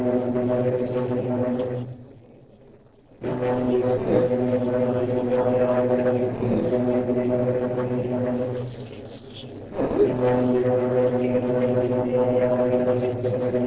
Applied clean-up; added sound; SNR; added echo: neural separator model SepFormer DNS4.